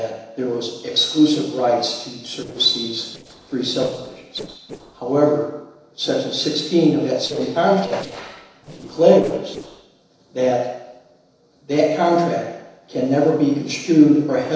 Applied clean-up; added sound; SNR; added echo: neural separator model SepFormer DNS4.